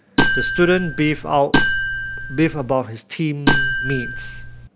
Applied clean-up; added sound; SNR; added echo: none; Marimba, xylophone; -1 dB; none.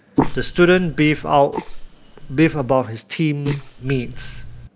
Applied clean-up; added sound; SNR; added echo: neural mask model Resemble Enhance denoiser.